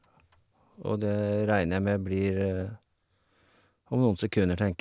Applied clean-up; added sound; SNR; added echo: none; none; none; none.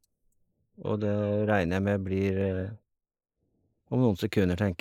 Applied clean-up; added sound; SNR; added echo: neural mask model Resemble Enhance denoiser.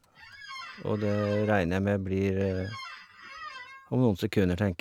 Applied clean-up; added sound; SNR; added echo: none; Squeak; 16 dB; none.